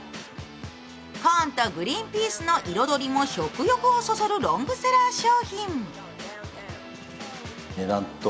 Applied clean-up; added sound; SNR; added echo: none; none; none; none.